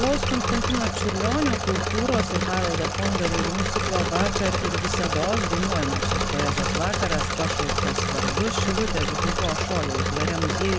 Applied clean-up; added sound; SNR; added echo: none; Engine / Mechanisms; -3 dB; none.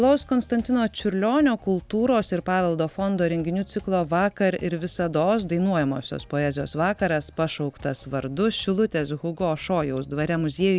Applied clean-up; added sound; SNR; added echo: none; none; none; none.